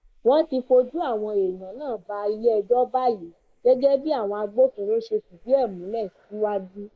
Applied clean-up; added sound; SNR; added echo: neural mask model Resemble Enhance denoiser.